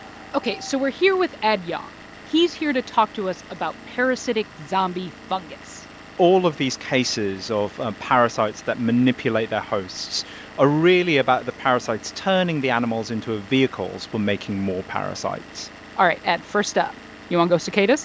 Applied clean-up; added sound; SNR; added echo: none; Engine / Vehicle; 19 dB; none.